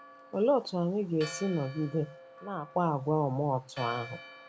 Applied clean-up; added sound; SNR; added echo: none; Church bell; 17 dB; none.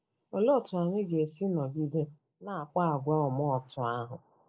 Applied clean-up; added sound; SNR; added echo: neural mask model Resemble Enhance denoiser.